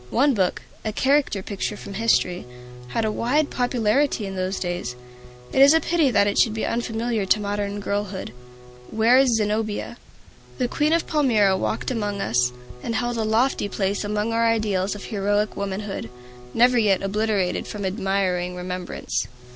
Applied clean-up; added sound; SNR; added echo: none; Bowed string instrument; 19 dB; none.